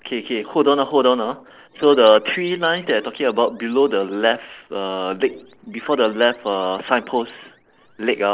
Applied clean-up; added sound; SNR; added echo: neural separator model SepFormer DNS4.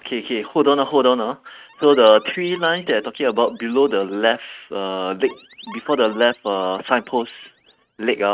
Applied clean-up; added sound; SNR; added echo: neural mask model RNNoise.